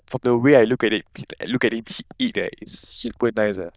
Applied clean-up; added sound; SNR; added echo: neural diffusion model UNIVERSE++.